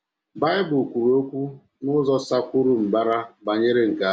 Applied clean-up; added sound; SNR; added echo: none; none; none; none.